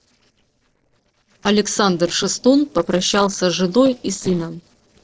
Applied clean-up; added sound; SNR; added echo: neural separator model SepFormer DNS4.